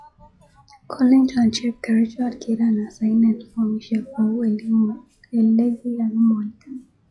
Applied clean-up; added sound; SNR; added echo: classical method log-MMSE.